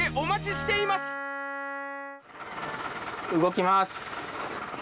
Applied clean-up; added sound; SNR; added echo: none; Wind instrument, woodwind instrument; 6 dB; none.